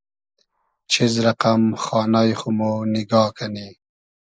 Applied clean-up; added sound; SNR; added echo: neural mask model Resemble Enhance denoiser.